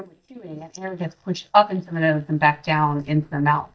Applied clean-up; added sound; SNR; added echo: neural mask model DeepFilterNet 3.